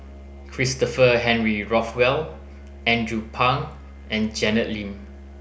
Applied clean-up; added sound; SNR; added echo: none; Musical instrument; 17 dB; none.